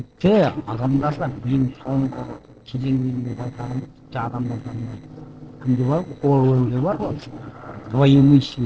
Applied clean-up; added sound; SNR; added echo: neural separator model SepFormer DNS4.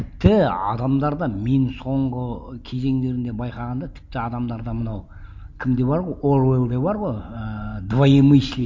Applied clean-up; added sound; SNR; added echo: none; none; none; none.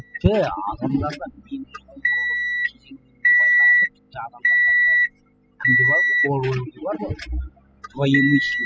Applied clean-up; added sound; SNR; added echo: classical method spectral subtraction.